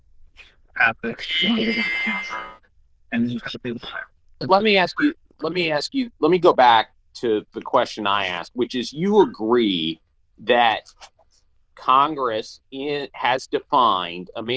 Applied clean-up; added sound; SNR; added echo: neural diffusion model UNIVERSE++.